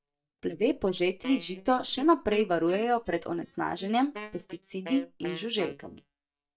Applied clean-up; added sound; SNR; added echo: neural mask model DeepFilterNet 3.